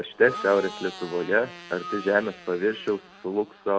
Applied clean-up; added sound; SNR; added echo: none; Screech / Glass + Motorcycle; 15 dB; none.